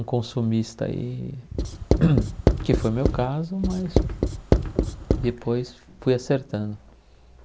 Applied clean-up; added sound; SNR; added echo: none; Writing; -2 dB; none.